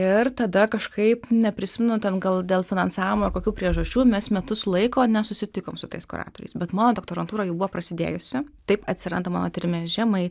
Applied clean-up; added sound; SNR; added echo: none; none; none; none.